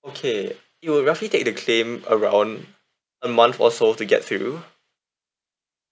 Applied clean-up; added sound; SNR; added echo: none; none; none; none.